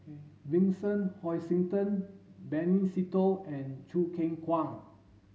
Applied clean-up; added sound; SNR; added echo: none; none; none; none.